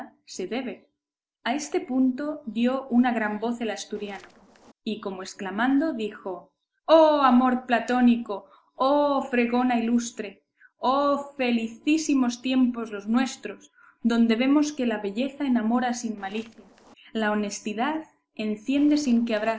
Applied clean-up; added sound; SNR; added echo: neural separator model SepFormer DNS4.